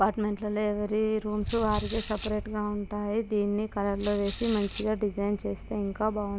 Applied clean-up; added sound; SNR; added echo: none; Rattle / Rattle (instrument); 9 dB; none.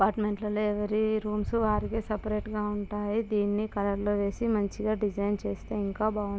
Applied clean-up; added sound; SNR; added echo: none; none; none; none.